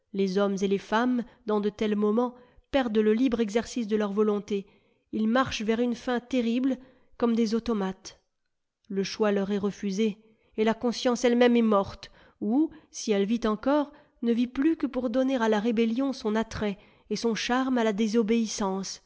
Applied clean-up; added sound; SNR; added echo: none; none; none; none.